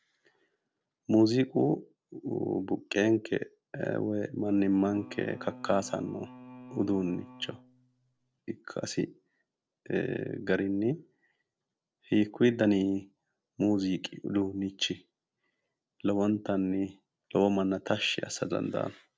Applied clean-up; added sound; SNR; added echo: neural separator model SepFormer DNS4.